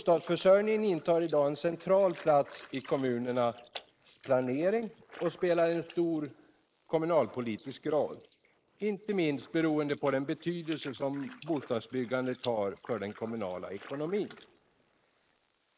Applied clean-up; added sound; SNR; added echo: neural mask model Resemble Enhance denoiser.